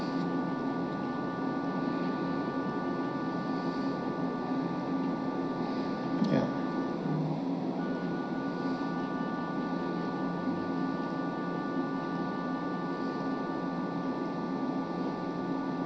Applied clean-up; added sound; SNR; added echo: none; Wind instrument, woodwind instrument; 10 dB; reverberation time 0.5 s.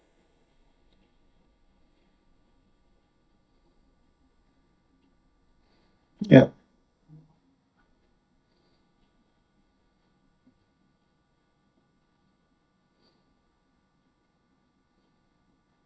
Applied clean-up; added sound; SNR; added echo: neural mask model DeepFilterNet 3.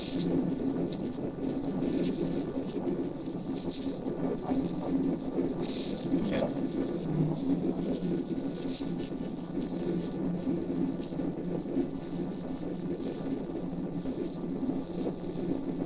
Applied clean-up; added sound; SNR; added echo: neural separator model SepFormer DNS4.